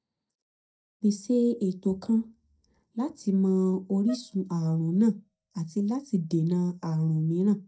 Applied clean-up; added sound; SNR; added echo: neural mask model DeepFilterNet 3.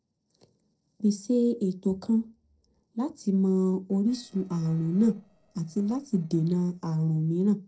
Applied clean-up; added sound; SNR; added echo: neural separator model SepFormer DNS4.